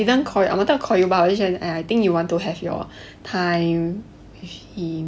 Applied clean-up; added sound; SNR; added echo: none; none; none; none.